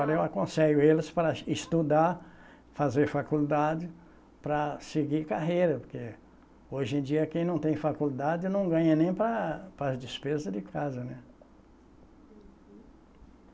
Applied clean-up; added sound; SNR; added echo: none; none; none; none.